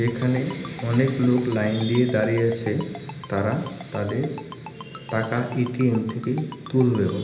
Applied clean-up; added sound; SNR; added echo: none; Ringtone; 19 dB; reverberation time 1.0 s.